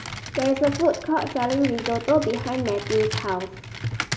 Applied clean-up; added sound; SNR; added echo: none; Computer keyboard; 8 dB; none.